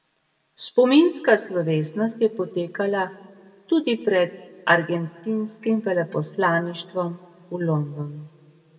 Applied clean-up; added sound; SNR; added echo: none; none; none; reverberation time 1.1 s.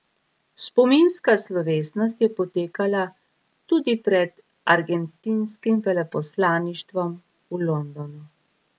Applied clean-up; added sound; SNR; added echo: none; none; none; none.